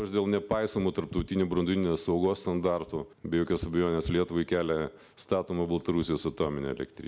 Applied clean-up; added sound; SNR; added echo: none; none; none; none.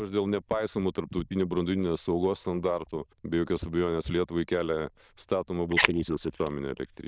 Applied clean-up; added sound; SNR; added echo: neural diffusion model UNIVERSE++.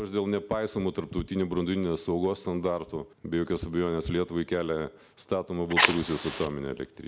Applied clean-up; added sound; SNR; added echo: none; Fire; 0 dB; none.